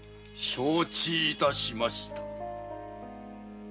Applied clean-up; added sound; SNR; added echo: none; none; none; none.